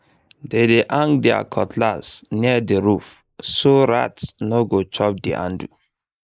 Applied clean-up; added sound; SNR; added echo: neural mask model Resemble Enhance denoiser.